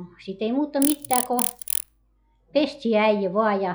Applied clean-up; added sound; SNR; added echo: classical method log-MMSE.